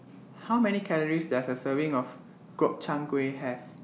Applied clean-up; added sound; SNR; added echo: none; none; none; none.